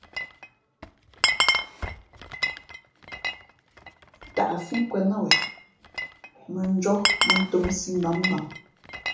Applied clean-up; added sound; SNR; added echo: none; Glass; 0 dB; reverberation time 1.0 s.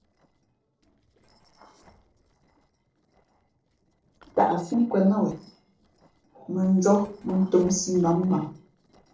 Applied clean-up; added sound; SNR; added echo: neural separator model SepFormer DNS4.